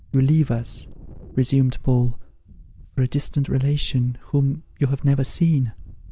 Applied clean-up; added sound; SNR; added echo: none; Wind; 20 dB; none.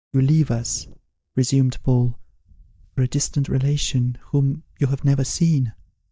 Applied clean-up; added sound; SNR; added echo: neural mask model DeepFilterNet 3.